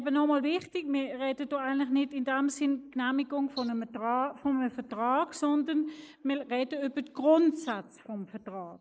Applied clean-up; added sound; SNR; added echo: neural mask model Resemble Enhance denoiser.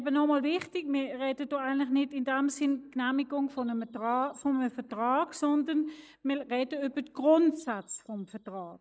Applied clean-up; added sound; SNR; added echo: neural mask model DeepFilterNet 3.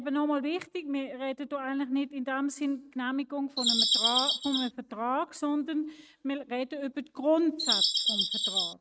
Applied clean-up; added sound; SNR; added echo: neural mask model RNNoise.